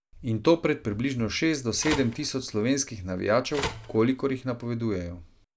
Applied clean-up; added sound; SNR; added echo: none; Telephone; 10 dB; none.